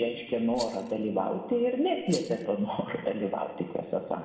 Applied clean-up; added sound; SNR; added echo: none; Rattle; 17 dB; reverberation time 1.5 s.